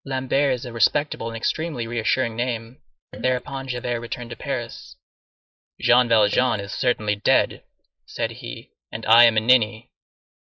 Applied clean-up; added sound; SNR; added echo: neural mask model Resemble Enhance denoiser.